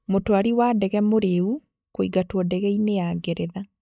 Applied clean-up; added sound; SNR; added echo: neural mask model DeepFilterNet 3.